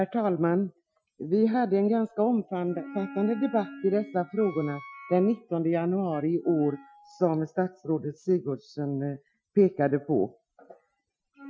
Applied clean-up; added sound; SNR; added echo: classical method Wiener filter.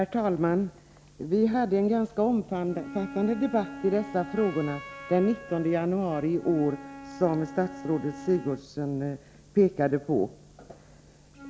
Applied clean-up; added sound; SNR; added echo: none; Wind instrument, woodwind instrument; 17 dB; none.